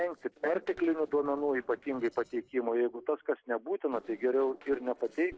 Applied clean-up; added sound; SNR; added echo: neural separator model SepFormer DNS4.